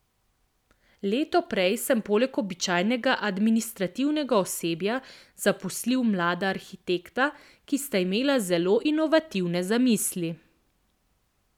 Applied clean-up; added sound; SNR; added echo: none; none; none; none.